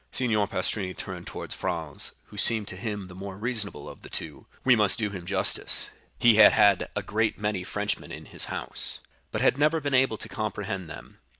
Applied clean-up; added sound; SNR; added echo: none; none; none; none.